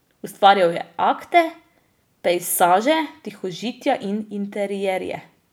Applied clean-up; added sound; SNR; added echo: none; none; none; none.